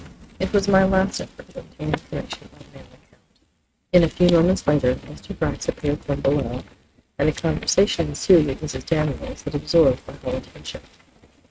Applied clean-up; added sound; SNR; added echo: neural mask model RNNoise.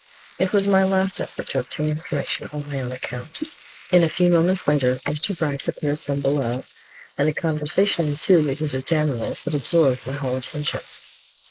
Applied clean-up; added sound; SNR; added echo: neural mask model Resemble Enhance denoiser.